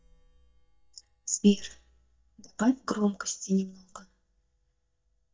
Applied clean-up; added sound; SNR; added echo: neural mask model DeepFilterNet 3.